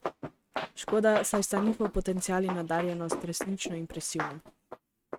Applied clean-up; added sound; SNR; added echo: neural mask model RNNoise.